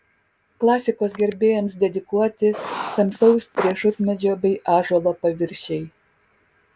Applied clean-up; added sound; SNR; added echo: none; Writing; 10 dB; none.